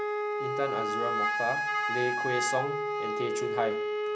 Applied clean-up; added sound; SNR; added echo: none; Wind instrument, woodwind instrument; -4 dB; none.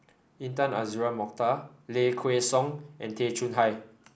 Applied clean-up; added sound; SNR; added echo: none; none; none; none.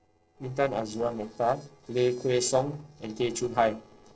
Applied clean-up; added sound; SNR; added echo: neural separator model SepFormer DNS4.